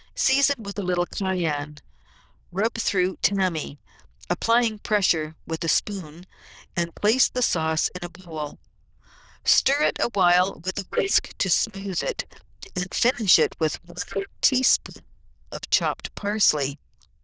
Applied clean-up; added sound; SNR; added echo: neural diffusion model UNIVERSE++.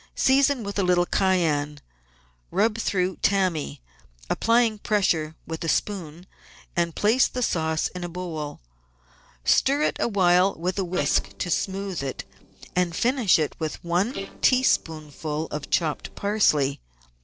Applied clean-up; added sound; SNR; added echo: neural separator model SepFormer DNS4.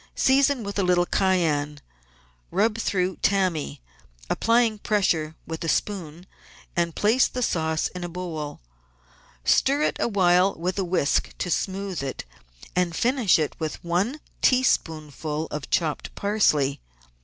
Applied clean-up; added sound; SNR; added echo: none; none; none; none.